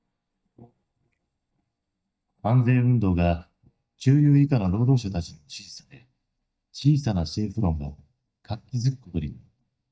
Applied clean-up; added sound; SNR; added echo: neural mask model DeepFilterNet 3.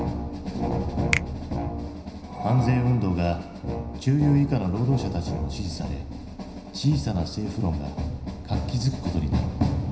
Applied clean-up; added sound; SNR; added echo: none; Finger snapping; 10 dB; reverberation time 0.9 s.